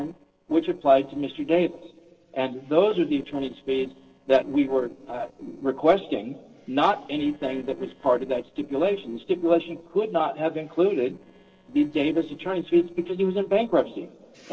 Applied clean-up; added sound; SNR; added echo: neural separator model SepFormer DNS4.